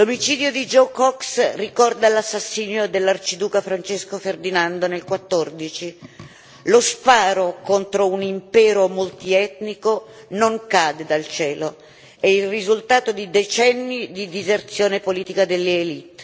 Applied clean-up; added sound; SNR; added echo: none; none; none; none.